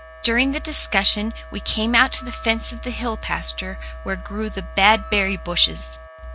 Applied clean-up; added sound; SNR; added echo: none; Wind instrument, woodwind instrument + Wind instrument, woodwind instrument; 18 dB; none.